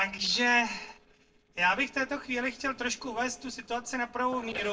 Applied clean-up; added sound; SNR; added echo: neural separator model SepFormer DNS4.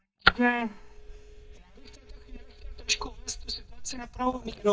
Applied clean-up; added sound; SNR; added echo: neural mask model DeepFilterNet 3.